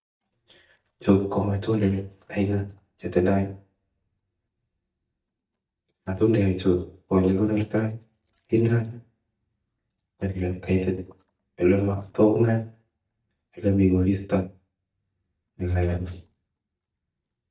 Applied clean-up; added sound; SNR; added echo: neural mask model DeepFilterNet 3.